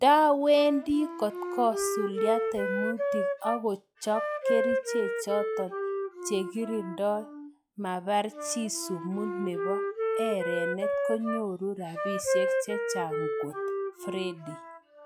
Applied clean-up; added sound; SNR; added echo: classical method log-MMSE.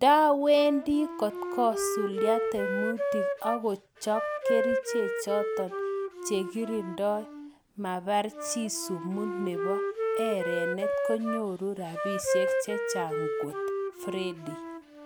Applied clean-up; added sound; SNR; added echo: none; Wind instrument, woodwind instrument; 2 dB; none.